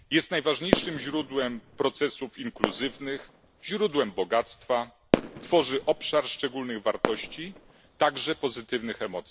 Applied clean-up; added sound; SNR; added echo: none; Fireworks; 6 dB; none.